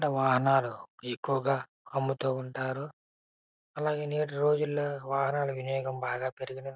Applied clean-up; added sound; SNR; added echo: none; none; none; none.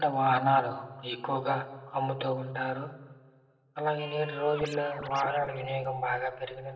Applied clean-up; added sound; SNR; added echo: none; Scratching (performance technique); 12 dB; reverberation time 2.1 s.